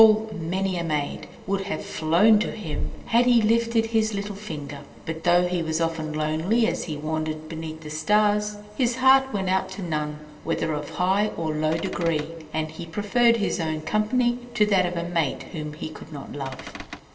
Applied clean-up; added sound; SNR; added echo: none; Cupboard open or close / Door; 13 dB; reverberation time 2.5 s.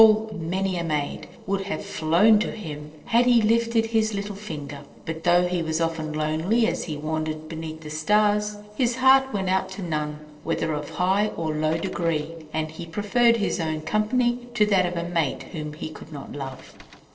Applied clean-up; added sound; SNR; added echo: neural separator model SepFormer DNS4.